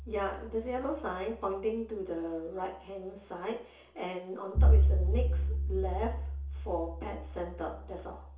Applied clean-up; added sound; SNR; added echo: none; Bowed string instrument; -5 dB; reverberation time 0.7 s.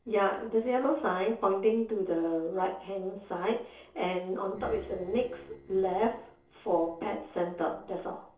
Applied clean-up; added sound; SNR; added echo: neural separator model SepFormer DNS4.